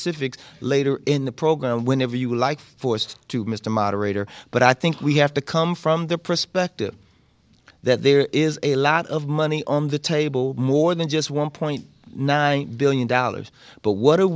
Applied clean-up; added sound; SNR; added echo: none; none; none; none.